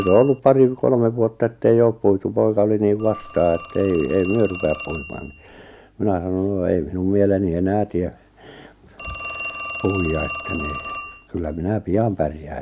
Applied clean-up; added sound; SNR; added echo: none; Telephone; 8 dB; none.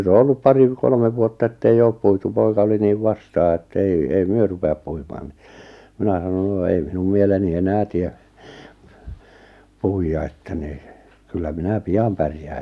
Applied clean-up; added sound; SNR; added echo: none; none; none; none.